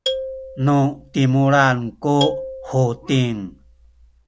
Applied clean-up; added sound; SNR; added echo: none; Marimba, xylophone; 11 dB; none.